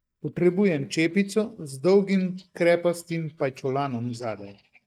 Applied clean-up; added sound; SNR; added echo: neural mask model DeepFilterNet 3.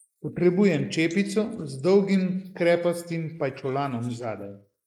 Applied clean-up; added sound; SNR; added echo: neural mask model Resemble Enhance denoiser.